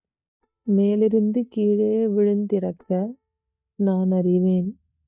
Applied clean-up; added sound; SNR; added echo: neural mask model DeepFilterNet 3.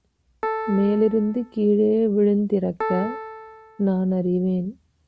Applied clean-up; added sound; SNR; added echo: none; Piano; 11 dB; none.